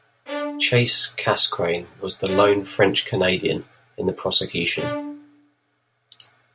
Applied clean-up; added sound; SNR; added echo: none; Bowed string instrument; 11 dB; none.